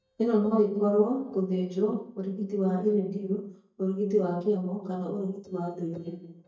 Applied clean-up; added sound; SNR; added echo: neural mask model DeepFilterNet 3.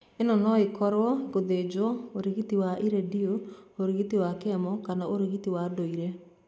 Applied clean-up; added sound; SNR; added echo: none; none; none; none.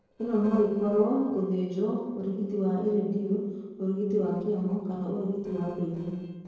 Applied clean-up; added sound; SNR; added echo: neural separator model SepFormer DNS4.